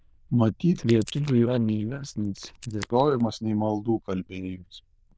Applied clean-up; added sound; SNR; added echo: neural diffusion model UNIVERSE++.